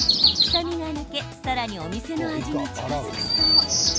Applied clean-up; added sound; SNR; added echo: none; Chirp, tweet; -4 dB; none.